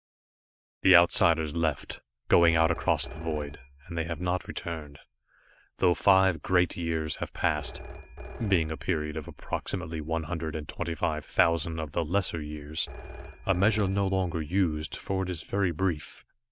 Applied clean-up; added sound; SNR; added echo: neural mask model DeepFilterNet 3.